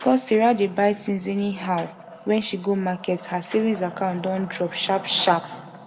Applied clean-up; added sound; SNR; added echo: none; Wood; 18 dB; reverberation time 0.8 s.